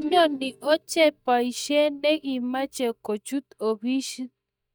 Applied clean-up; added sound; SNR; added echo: neural mask model DeepFilterNet 3.